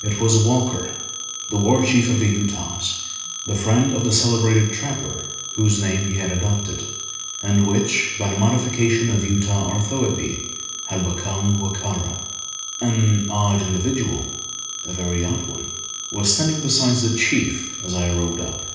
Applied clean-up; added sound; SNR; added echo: none; Telephone; 9 dB; reverberation time 0.9 s.